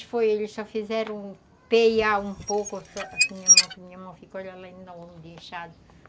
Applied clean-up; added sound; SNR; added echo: none; Squeak / Dishes, pots, and pans; -4 dB; none.